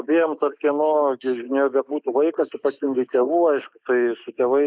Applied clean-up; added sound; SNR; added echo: neural mask model Resemble Enhance denoiser.